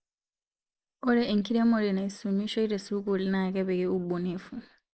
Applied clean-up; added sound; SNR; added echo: neural mask model Resemble Enhance denoiser.